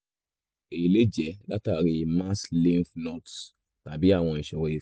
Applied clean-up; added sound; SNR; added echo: none; none; none; none.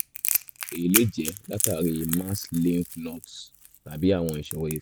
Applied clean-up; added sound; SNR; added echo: none; Crackle; 4 dB; none.